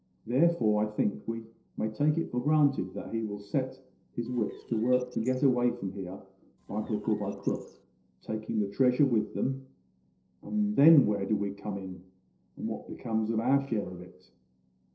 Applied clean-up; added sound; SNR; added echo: neural separator model SepFormer DNS4.